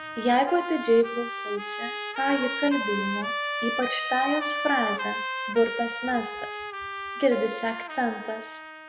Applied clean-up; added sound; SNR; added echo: none; Trumpet; 5 dB; none.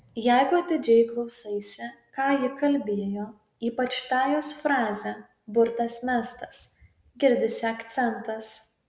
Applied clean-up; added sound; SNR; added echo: none; none; none; none.